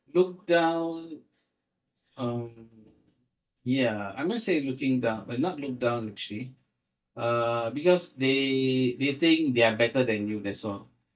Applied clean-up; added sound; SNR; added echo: neural mask model DeepFilterNet 3.